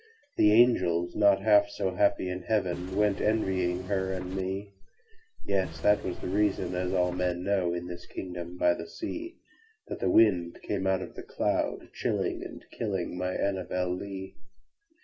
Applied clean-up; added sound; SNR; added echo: none; Engine / Mechanisms; 14 dB; reverberation time 0.2 s.